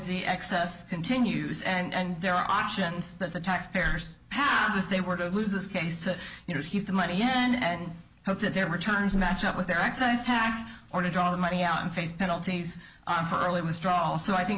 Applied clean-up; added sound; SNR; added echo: none; none; none; none.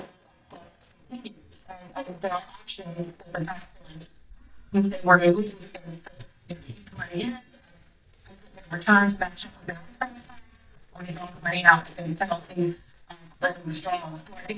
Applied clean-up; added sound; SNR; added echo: neural mask model DeepFilterNet 3.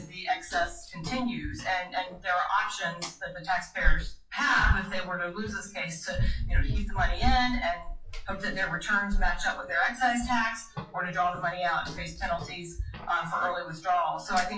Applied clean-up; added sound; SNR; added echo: classical method WPE with log-MMSE.